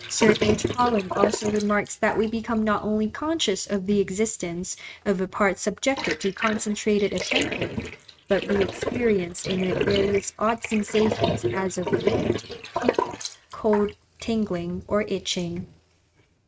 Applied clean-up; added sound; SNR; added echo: neural mask model RNNoise.